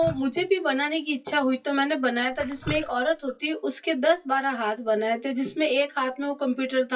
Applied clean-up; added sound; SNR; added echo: classical method WPE with log-MMSE.